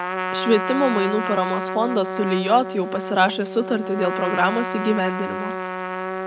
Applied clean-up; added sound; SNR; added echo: none; Trumpet; 5 dB; none.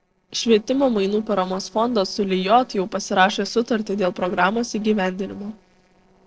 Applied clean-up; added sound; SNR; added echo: neural separator model SepFormer DNS4.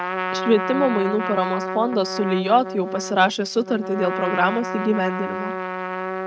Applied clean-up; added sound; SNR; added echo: neural mask model RNNoise.